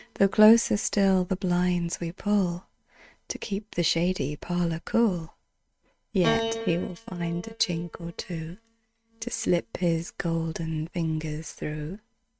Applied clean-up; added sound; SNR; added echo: neural mask model RNNoise.